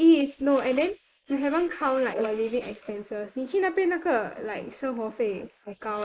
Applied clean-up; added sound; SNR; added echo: neural mask model Resemble Enhance denoiser.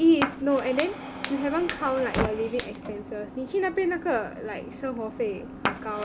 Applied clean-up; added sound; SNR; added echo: none; Fire; 5 dB; none.